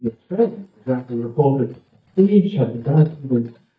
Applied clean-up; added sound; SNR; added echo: neural mask model DeepFilterNet 3.